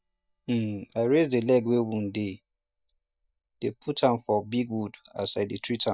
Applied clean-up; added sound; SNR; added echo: neural mask model DeepFilterNet 3.